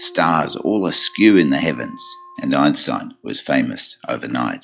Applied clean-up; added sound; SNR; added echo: classical method log-MMSE.